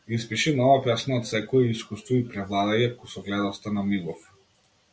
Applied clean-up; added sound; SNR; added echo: none; none; none; none.